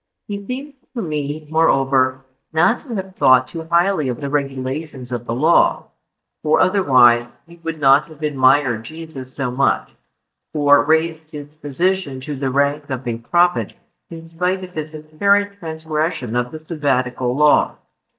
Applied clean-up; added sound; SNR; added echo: neural mask model DeepFilterNet 3.